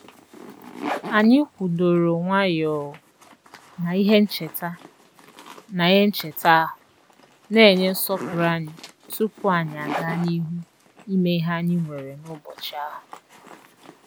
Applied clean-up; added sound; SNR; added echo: none; Zipper (clothing); 16 dB; none.